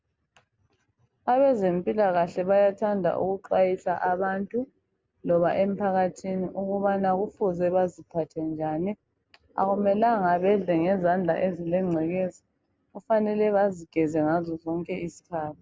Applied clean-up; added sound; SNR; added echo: none; none; none; none.